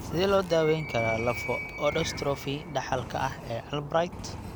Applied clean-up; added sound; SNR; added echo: none; Engine + Animal; 9 dB; none.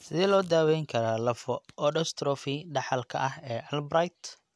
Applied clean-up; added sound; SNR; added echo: none; none; none; none.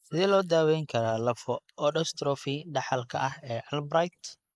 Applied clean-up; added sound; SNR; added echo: neural mask model Resemble Enhance denoiser.